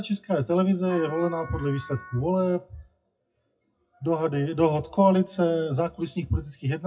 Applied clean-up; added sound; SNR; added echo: classical method WPE with log-MMSE.